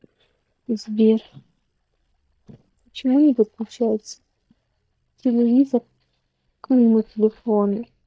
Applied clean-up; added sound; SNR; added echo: neural mask model DeepFilterNet 3.